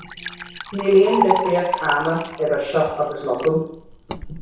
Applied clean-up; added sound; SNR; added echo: none; Liquid; 7 dB; reverberation time 0.6 s.